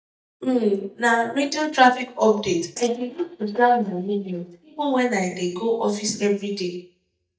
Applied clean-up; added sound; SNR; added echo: neural mask model DeepFilterNet 3.